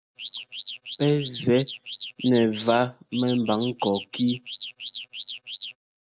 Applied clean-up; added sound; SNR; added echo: neural mask model RNNoise.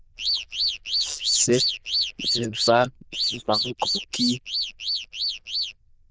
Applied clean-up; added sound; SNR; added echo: neural diffusion model UNIVERSE++.